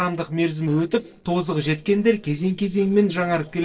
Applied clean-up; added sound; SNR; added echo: neural separator model SepFormer DNS4.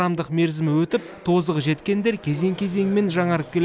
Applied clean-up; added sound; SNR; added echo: none; none; none; none.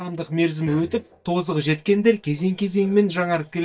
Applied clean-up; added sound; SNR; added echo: neural mask model DeepFilterNet 3.